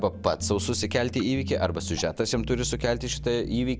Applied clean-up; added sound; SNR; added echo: none; none; none; none.